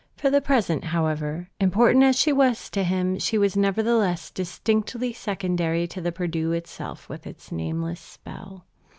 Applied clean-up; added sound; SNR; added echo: none; none; none; none.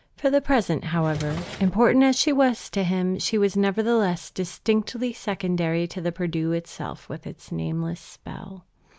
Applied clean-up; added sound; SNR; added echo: none; Drawer open or close; 13 dB; none.